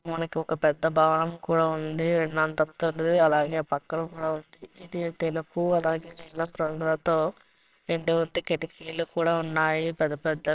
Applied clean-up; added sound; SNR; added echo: neural separator model SepFormer WHAMR!.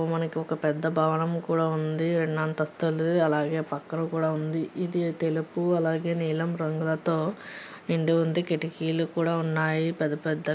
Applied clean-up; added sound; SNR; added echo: none; none; none; none.